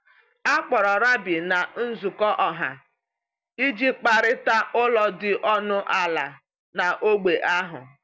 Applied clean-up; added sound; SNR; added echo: none; none; none; none.